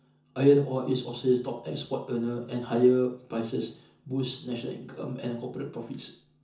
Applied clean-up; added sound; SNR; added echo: none; none; none; reverberation time 0.6 s.